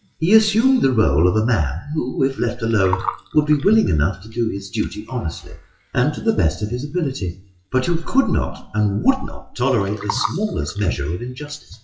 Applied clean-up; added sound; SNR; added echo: classical method WPE with log-MMSE.